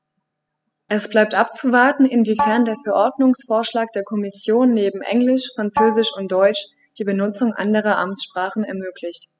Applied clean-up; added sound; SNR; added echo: classical method spectral subtraction.